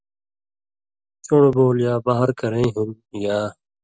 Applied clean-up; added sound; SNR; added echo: none; none; none; none.